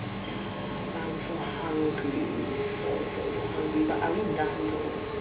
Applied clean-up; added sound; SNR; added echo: none; Engine / Mechanisms; 1 dB; reverberation time 0.3 s.